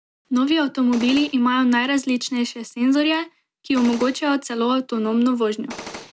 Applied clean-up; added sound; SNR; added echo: none; Gunshot, gunfire; 14 dB; none.